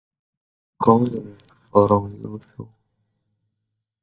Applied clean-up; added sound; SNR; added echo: neural mask model DeepFilterNet 3.